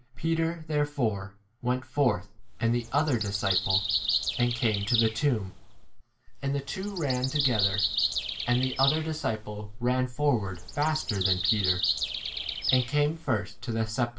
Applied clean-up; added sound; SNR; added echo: none; Bird vocalization, bird call, bird song; 3 dB; reverberation time 0.2 s.